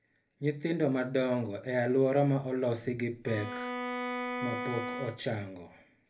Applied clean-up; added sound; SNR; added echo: none; Bowed string instrument; 6 dB; reverberation time 0.3 s.